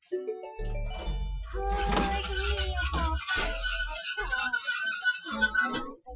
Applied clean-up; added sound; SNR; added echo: classical method Wiener filter.